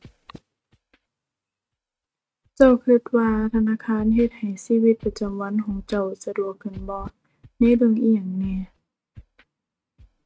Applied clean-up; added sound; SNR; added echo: neural mask model RNNoise.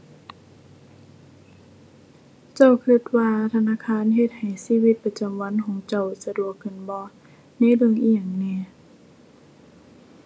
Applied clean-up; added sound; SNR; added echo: none; none; none; none.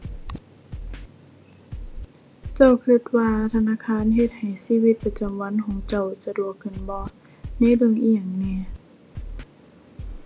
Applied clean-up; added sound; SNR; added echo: none; Scratching (performance technique); 14 dB; none.